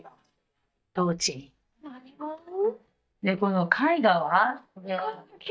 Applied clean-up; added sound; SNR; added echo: neural mask model DeepFilterNet 3.